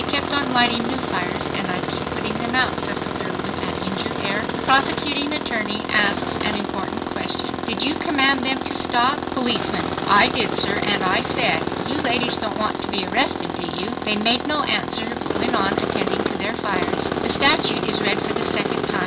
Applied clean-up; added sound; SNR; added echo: none; Tools; 2 dB; none.